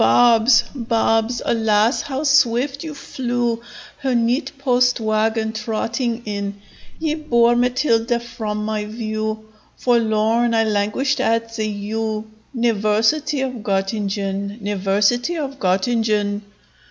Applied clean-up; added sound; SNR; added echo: none; Car; 18 dB; none.